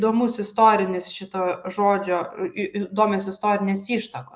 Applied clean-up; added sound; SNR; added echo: none; none; none; none.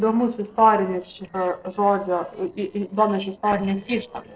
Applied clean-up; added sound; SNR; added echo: neural separator model SepFormer DNS4.